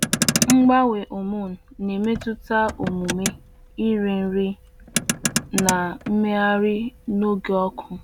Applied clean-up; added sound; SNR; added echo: none; Motor vehicle (road); 6 dB; none.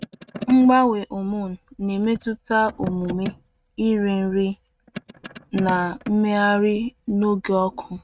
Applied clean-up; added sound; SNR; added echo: neural mask model RNNoise.